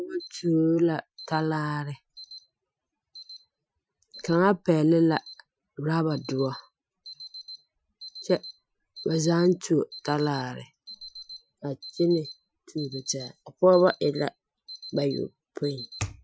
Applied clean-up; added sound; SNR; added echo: classical method Wiener filter.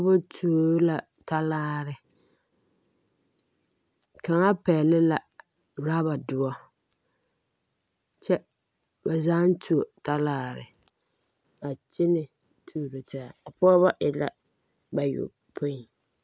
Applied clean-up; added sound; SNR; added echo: none; none; none; none.